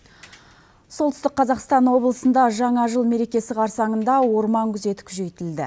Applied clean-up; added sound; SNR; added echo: none; none; none; none.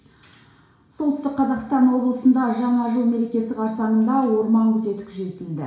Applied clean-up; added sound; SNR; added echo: none; none; none; reverberation time 0.7 s.